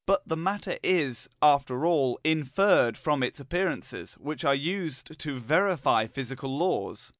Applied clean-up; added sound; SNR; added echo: none; none; none; none.